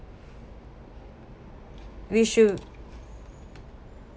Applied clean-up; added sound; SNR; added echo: none; none; none; none.